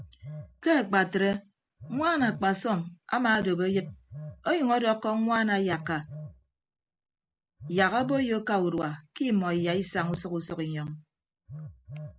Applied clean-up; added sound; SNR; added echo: none; Telephone; 17 dB; none.